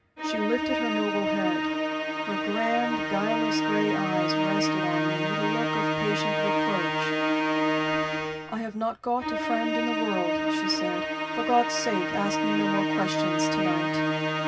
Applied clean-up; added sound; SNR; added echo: none; Musical instrument; -4 dB; reverberation time 0.4 s.